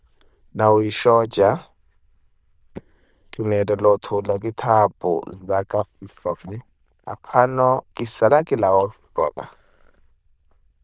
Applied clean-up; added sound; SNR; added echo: neural diffusion model UNIVERSE++.